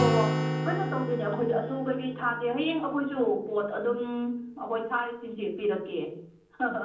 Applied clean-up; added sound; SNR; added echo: none; Acoustic guitar; 5 dB; reverberation time 0.6 s.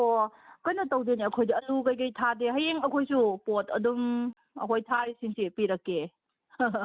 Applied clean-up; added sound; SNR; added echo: none; none; none; none.